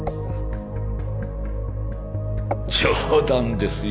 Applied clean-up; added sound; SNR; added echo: none; none; none; none.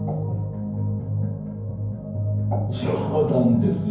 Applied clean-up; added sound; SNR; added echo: none; none; none; reverberation time 0.9 s.